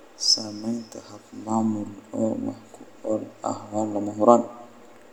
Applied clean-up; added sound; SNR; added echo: none; none; none; reverberation time 0.9 s.